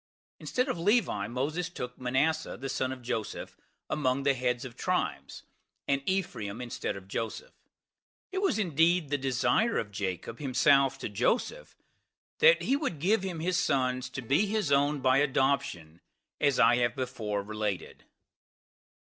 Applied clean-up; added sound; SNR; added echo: neural separator model SepFormer DNS4.